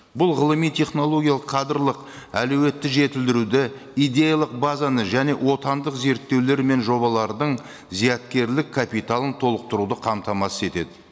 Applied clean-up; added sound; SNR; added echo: none; none; none; none.